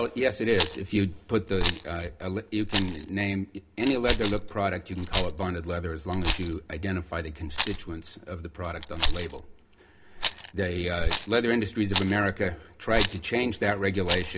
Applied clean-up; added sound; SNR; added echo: none; Rattle; 0 dB; reverberation time 0.3 s.